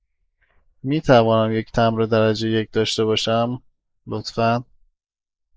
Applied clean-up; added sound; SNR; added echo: neural mask model Resemble Enhance denoiser.